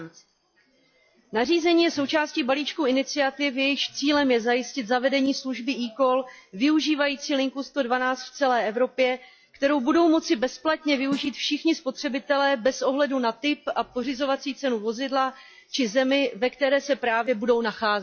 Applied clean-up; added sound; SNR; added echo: classical method log-MMSE.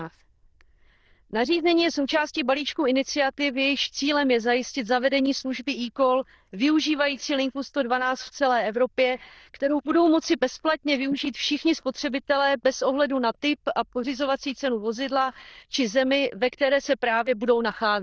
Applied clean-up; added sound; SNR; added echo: neural diffusion model UNIVERSE++.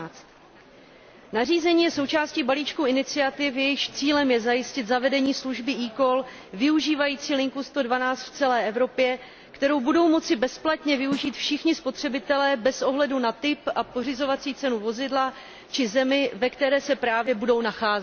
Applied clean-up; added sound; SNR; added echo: none; Snare drum; 19 dB; none.